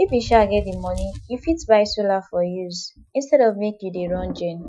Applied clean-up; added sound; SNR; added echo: classical method Wiener filter.